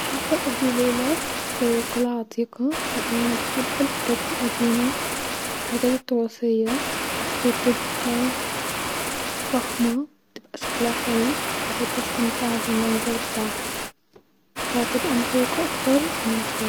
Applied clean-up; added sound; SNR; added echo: none; Water; 2 dB; none.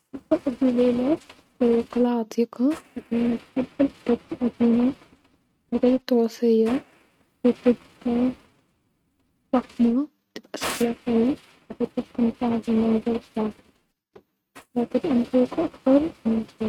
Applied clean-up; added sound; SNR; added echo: neural mask model RNNoise.